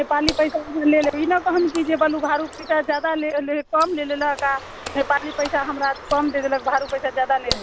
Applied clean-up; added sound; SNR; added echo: none; Bird + Water / Splash, splatter; 13 dB; none.